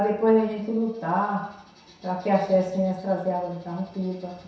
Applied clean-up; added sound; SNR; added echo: none; none; none; reverberation time 0.7 s.